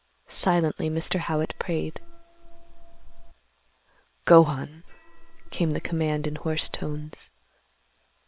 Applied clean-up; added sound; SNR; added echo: neural separator model SepFormer WHAM!.